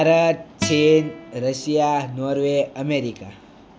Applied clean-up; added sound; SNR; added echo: none; Acoustic guitar; 15 dB; none.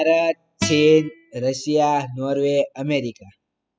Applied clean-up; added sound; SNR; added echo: classical method spectral subtraction.